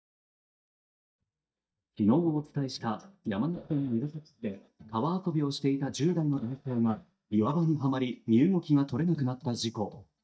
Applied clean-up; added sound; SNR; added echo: neural mask model DeepFilterNet 3.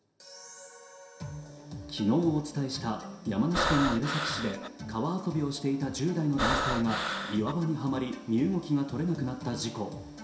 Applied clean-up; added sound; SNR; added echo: none; Breathing; 0 dB; reverberation time 0.7 s.